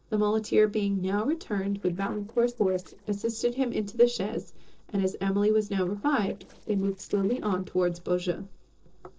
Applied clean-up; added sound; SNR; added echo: neural separator model SepFormer DNS4.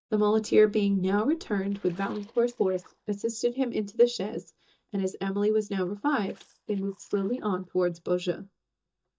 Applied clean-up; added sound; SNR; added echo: neural mask model DeepFilterNet 3.